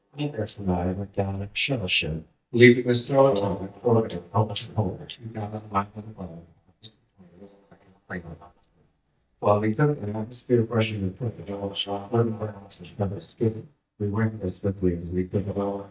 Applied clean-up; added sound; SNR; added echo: neural mask model DeepFilterNet 3.